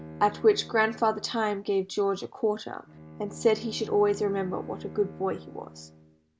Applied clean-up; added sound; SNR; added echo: none; Bowed string instrument; 17 dB; none.